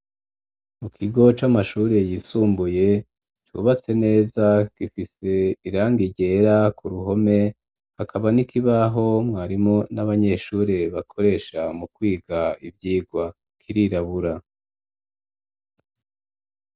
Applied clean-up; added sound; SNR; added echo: none; none; none; none.